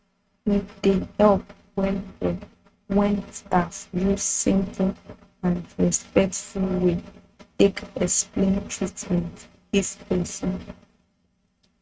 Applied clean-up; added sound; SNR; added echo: neural mask model RNNoise.